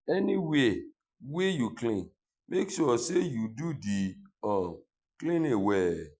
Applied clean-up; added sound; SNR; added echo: none; none; none; none.